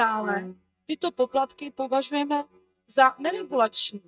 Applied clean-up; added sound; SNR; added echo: neural mask model DeepFilterNet 3.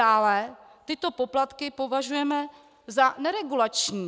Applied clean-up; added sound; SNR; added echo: none; none; none; none.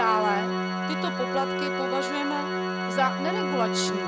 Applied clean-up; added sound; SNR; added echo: none; Organ; -1 dB; none.